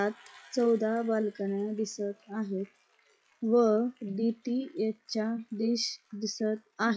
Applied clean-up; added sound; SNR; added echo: classical method log-MMSE.